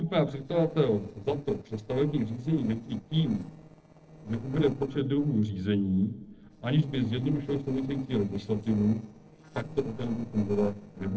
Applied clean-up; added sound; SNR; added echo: neural separator model SepFormer DNS4.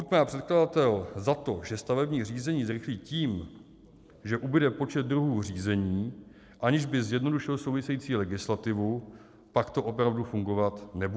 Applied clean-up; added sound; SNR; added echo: none; none; none; none.